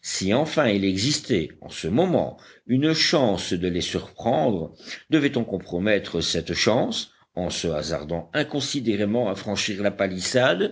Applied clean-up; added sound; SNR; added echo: none; none; none; none.